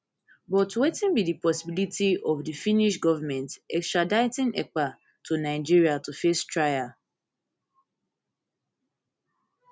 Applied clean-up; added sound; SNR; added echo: none; none; none; none.